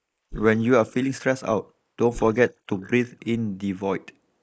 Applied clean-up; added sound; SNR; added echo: neural mask model Resemble Enhance denoiser.